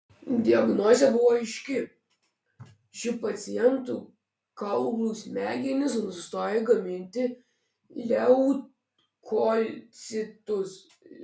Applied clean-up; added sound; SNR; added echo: none; none; none; none.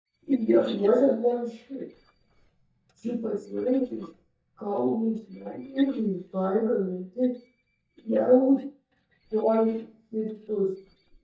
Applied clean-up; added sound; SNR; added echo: neural mask model DeepFilterNet 3.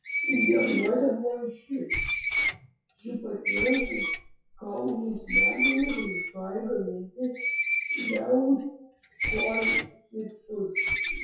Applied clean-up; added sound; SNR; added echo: classical method WPE with log-MMSE.